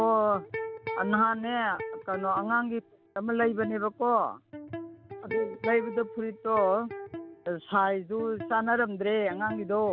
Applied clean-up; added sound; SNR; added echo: none; Electric guitar; 12 dB; none.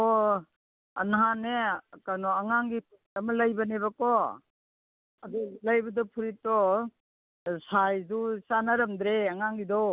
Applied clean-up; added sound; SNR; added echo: none; none; none; none.